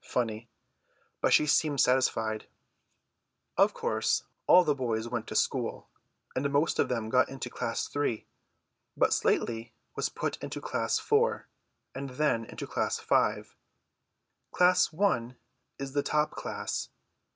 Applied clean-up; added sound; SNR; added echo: none; none; none; none.